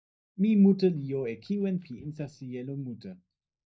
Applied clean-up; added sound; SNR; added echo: neural mask model DeepFilterNet 3.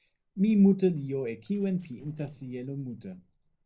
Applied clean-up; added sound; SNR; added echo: neural separator model SepFormer DNS4.